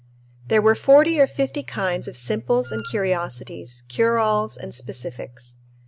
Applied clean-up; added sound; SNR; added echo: none; Wind instrument, woodwind instrument; 17 dB; none.